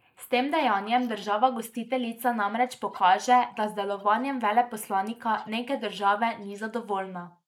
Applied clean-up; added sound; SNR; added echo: neural mask model Resemble Enhance denoiser.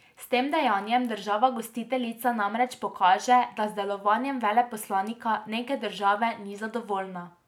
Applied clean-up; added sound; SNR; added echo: none; none; none; none.